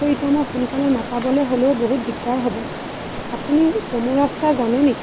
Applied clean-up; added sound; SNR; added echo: none; Stream; 9 dB; none.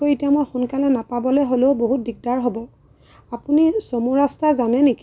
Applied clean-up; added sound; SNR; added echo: none; none; none; none.